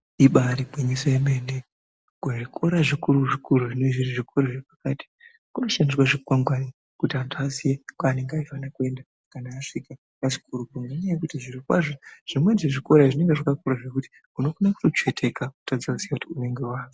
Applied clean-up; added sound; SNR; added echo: none; none; none; none.